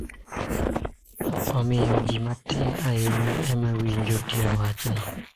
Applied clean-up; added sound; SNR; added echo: neural mask model Resemble Enhance denoiser.